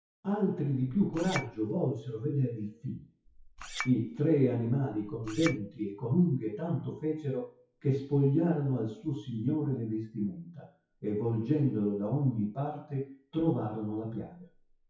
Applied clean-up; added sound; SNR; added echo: classical method WPE with log-MMSE.